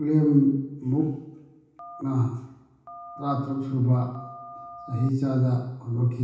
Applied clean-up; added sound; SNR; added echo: none; Telephone; 19 dB; reverberation time 0.9 s.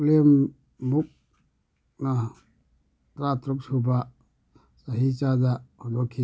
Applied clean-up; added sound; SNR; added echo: none; none; none; none.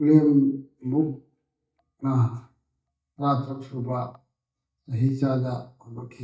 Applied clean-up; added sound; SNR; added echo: neural mask model DeepFilterNet 3.